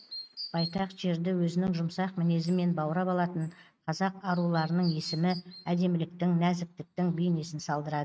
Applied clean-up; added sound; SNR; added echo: neural mask model RNNoise.